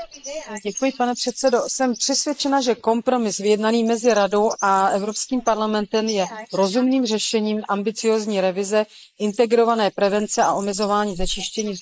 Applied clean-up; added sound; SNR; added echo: neural mask model Resemble Enhance denoiser.